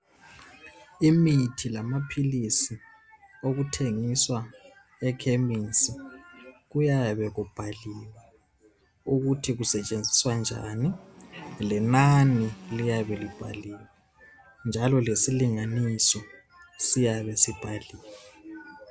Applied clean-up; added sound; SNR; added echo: none; Buzz; 17 dB; none.